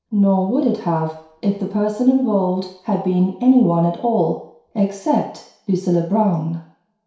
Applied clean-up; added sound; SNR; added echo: none; none; none; reverberation time 0.6 s.